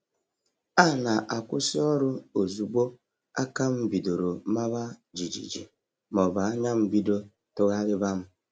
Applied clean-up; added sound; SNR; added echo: none; none; none; none.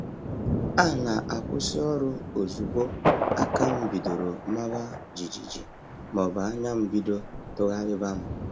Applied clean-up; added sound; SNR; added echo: none; Thunder; 2 dB; none.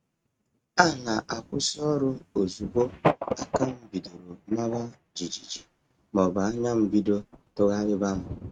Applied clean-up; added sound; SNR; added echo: neural mask model RNNoise.